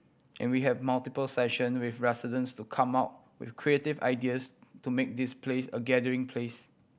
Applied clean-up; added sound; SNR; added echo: none; none; none; none.